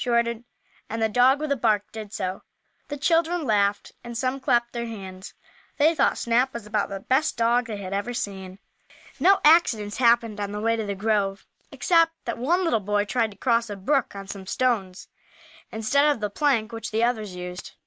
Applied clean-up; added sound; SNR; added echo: none; none; none; none.